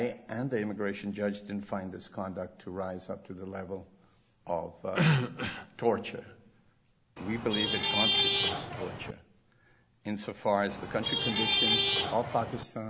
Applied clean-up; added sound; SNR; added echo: none; Traffic noise, roadway noise / Vehicle horn, car horn, honking; -5 dB; none.